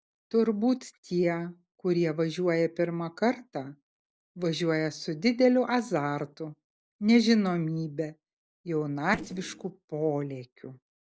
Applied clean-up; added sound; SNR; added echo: neural separator model SepFormer DNS4.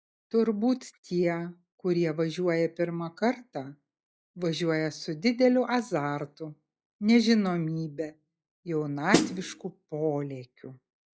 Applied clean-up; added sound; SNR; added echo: classical method log-MMSE.